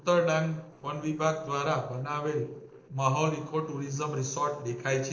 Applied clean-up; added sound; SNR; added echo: neural separator model SepFormer DNS4.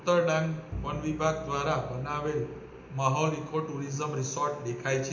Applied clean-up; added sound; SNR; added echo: none; Bowed string instrument; 14 dB; reverberation time 0.8 s.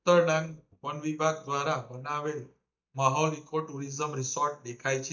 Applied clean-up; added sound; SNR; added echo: neural mask model DeepFilterNet 3.